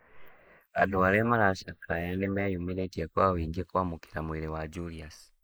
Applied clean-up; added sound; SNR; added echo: neural mask model Resemble Enhance denoiser.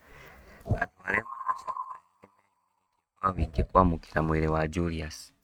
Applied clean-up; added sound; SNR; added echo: neural mask model RNNoise.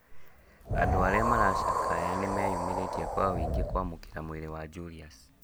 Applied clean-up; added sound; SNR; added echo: none; Wind; -3 dB; none.